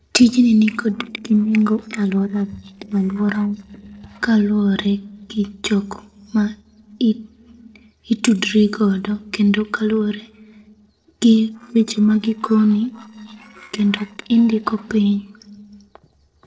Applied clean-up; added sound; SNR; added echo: neural separator model SepFormer DNS4.